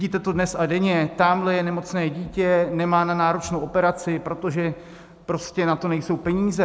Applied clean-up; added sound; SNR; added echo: none; none; none; none.